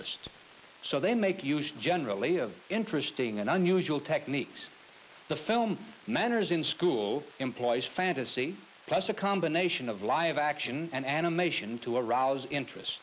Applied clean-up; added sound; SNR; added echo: neural mask model Resemble Enhance denoiser.